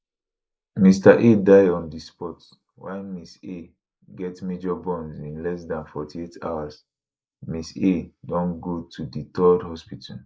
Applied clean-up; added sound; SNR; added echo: neural mask model Resemble Enhance denoiser.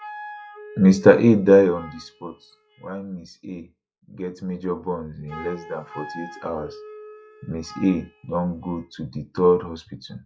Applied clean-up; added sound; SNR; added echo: classical method log-MMSE.